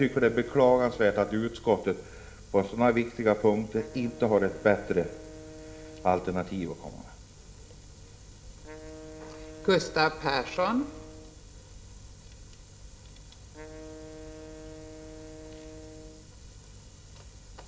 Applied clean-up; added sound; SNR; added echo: none; Wind instrument, woodwind instrument; 19 dB; reverberation time 0.4 s.